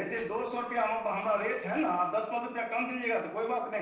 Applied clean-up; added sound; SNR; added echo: neural separator model SepFormer DNS4.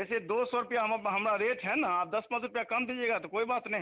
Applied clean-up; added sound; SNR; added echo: none; none; none; none.